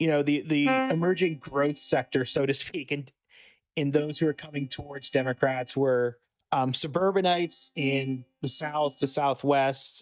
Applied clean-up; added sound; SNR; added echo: neural mask model DeepFilterNet 3.